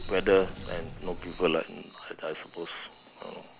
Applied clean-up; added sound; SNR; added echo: none; Sink (filling or washing) / Water; 11 dB; none.